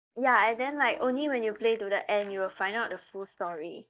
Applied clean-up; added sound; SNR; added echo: neural mask model DeepFilterNet 3.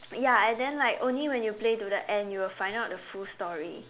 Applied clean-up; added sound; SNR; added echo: none; none; none; none.